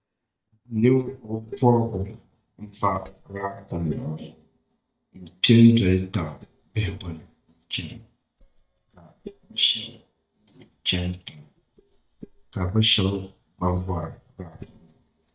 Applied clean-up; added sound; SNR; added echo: neural mask model DeepFilterNet 3.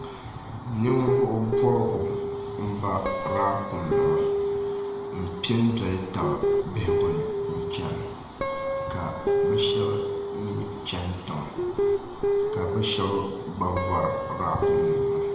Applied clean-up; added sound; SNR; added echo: none; Guitar; -1 dB; reverberation time 1.0 s.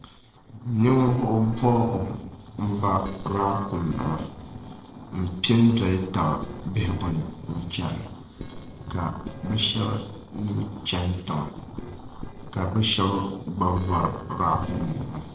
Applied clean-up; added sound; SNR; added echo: neural separator model SepFormer DNS4.